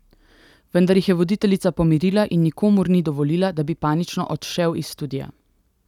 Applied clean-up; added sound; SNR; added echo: none; none; none; none.